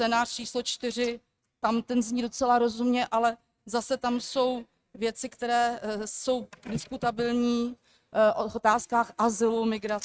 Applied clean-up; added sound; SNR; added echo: neural mask model RNNoise.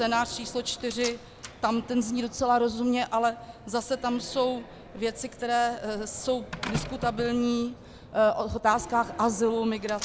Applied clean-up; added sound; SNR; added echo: none; Slam; 14 dB; none.